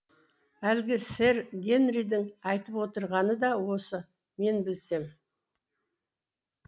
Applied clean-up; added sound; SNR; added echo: none; none; none; none.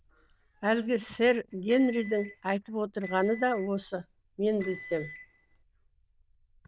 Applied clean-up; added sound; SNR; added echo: neural diffusion model UNIVERSE++.